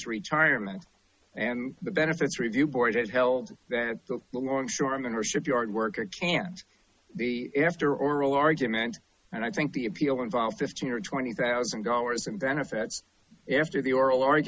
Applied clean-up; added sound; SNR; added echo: none; none; none; none.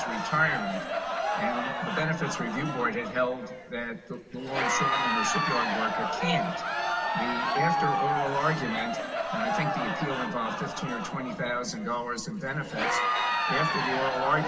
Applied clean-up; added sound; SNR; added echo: none; Crowd; -1 dB; reverberation time 1.9 s.